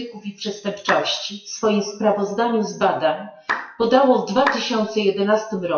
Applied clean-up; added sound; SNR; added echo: classical method WPE with log-MMSE.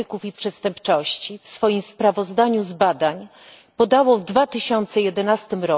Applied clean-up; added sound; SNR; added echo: none; none; none; none.